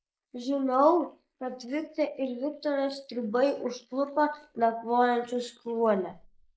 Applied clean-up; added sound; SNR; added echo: neural mask model Resemble Enhance denoiser.